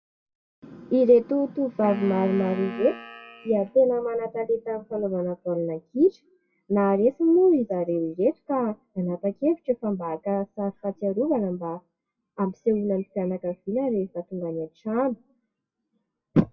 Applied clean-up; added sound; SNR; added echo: classical method WPE with log-MMSE.